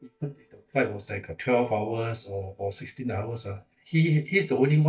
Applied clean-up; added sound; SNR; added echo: neural mask model DeepFilterNet 3.